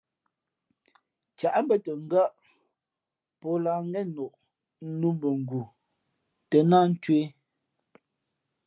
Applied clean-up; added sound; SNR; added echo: none; none; none; none.